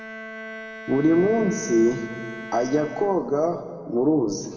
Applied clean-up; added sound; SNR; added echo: none; Bowed string instrument; 15 dB; reverberation time 2.0 s.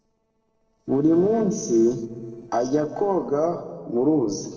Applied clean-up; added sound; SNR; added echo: neural separator model SepFormer DNS4.